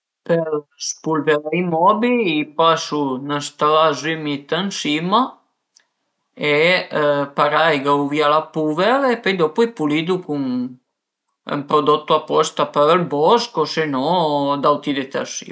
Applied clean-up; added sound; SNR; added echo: none; none; none; none.